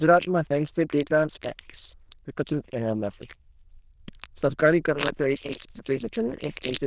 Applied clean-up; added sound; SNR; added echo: neural diffusion model UNIVERSE++.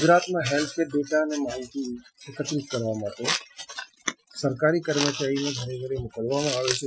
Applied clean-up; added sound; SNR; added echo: classical method Wiener filter.